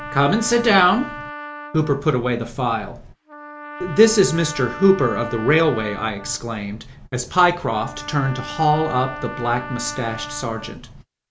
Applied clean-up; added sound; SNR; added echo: none; Trumpet; 14 dB; none.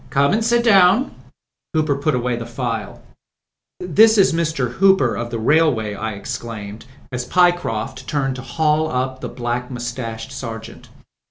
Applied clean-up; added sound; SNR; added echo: none; none; none; none.